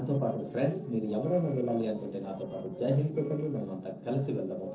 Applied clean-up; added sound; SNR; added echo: neural separator model SepFormer DNS4.